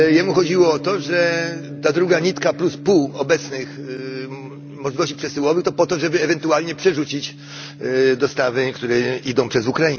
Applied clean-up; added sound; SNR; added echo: none; Gong; 15 dB; none.